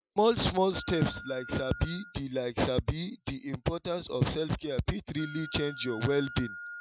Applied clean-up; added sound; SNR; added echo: classical method Wiener filter.